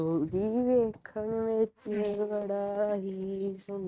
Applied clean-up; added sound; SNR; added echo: neural mask model RNNoise.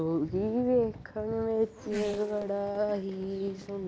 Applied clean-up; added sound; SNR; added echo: none; Race car, auto racing / Accelerating, revving, vroom; 17 dB; none.